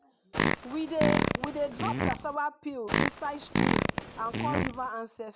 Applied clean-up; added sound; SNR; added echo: none; Fart; -5 dB; none.